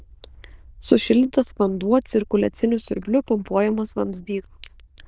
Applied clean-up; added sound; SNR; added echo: neural diffusion model UNIVERSE++.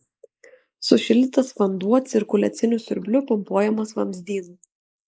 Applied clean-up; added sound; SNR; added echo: neural mask model Resemble Enhance denoiser.